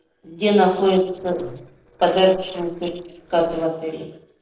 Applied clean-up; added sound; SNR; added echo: neural separator model SepFormer DNS4.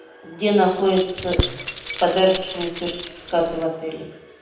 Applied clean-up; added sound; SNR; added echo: none; Keys jangling; 3 dB; reverberation time 0.8 s.